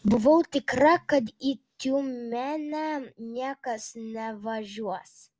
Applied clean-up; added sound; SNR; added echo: none; none; none; none.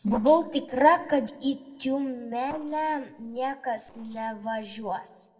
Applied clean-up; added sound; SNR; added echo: neural separator model SepFormer DNS4.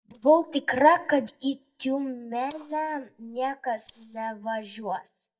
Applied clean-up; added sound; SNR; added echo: neural mask model DeepFilterNet 3.